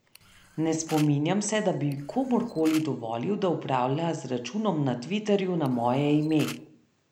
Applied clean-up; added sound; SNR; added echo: none; Camera; 19 dB; none.